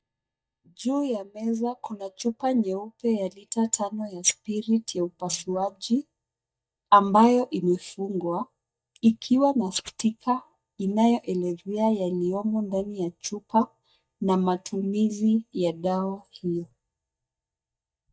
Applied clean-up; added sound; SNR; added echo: neural mask model DeepFilterNet 3.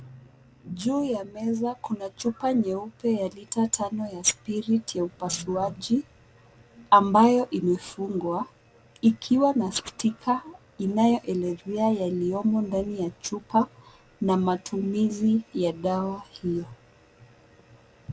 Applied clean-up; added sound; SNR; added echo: none; none; none; none.